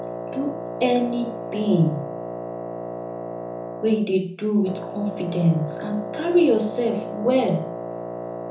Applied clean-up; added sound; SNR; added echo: none; Wind instrument, woodwind instrument; 8 dB; reverberation time 0.6 s.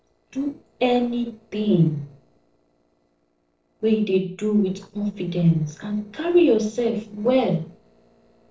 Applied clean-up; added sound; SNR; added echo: neural separator model SepFormer DNS4.